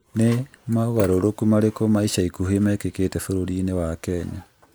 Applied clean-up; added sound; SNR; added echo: none; none; none; none.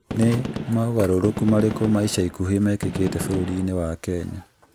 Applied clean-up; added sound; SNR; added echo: none; Gunshot, gunfire; 8 dB; none.